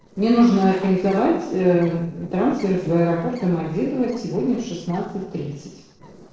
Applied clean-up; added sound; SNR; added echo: neural separator model SepFormer DNS4.